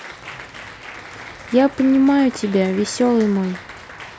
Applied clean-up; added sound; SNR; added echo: none; Applause; 17 dB; none.